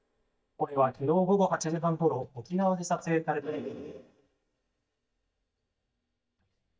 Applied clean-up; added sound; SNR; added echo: neural mask model DeepFilterNet 3.